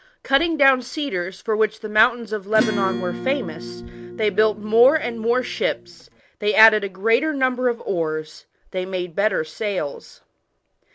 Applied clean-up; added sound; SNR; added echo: none; Acoustic guitar / Strum; 8 dB; none.